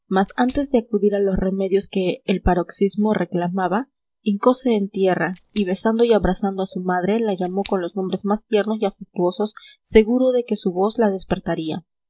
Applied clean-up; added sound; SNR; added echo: neural separator model SepFormer DNS4.